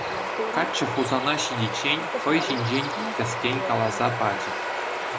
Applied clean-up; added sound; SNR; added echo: none; Bird vocalization, bird call, bird song; 1 dB; none.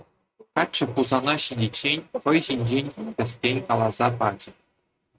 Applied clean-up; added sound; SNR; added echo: neural mask model RNNoise.